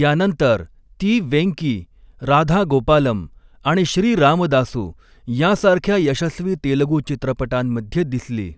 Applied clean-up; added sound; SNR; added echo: none; none; none; none.